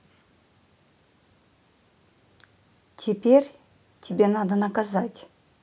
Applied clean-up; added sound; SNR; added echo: none; none; none; none.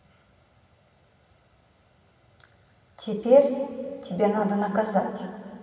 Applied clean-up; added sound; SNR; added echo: none; none; none; reverberation time 2.3 s.